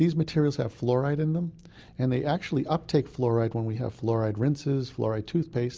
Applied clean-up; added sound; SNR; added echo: none; none; none; none.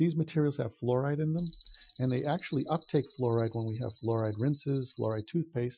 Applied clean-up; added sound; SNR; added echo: classical method Wiener filter.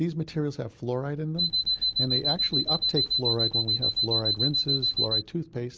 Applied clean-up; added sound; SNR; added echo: none; Alarm; -5 dB; none.